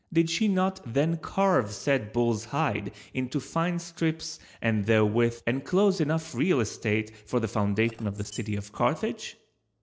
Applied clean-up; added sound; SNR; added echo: neural separator model SepFormer DNS4.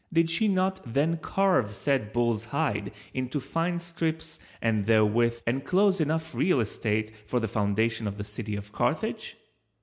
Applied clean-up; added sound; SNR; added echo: none; none; none; none.